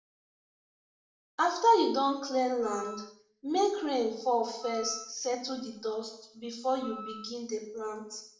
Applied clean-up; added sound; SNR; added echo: none; Wind instrument, woodwind instrument; 17 dB; reverberation time 0.6 s.